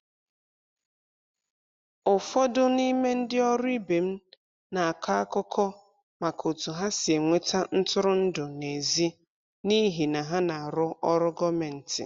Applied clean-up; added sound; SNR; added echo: none; none; none; none.